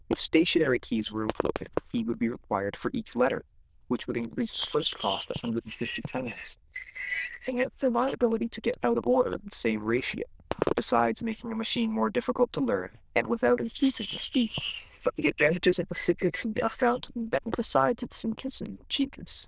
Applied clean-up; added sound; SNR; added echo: neural diffusion model UNIVERSE++.